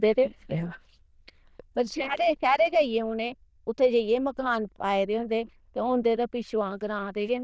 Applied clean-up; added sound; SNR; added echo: neural diffusion model UNIVERSE++.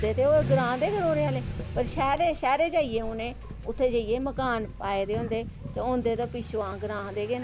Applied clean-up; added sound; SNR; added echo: none; Accelerating, revving, vroom / Vehicle; 8 dB; none.